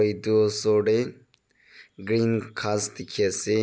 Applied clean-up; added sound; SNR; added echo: none; none; none; none.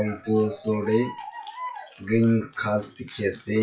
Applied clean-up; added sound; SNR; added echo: classical method WPE with log-MMSE.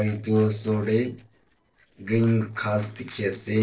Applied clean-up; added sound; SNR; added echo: neural separator model SepFormer DNS4.